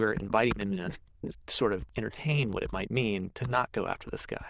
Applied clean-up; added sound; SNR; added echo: neural diffusion model UNIVERSE++.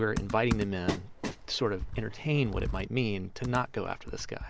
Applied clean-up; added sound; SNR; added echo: none; Train + Computer keyboard; 7 dB; none.